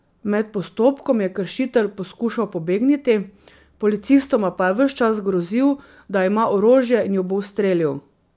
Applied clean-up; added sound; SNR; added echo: none; none; none; none.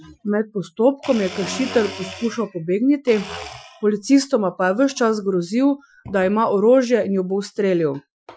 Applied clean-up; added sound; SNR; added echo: classical method Wiener filter.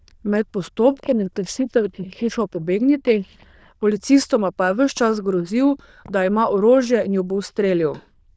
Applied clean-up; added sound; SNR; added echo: neural diffusion model UNIVERSE++.